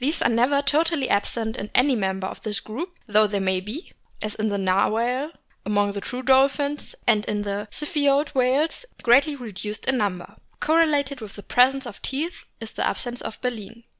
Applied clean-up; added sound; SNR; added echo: none; none; none; none.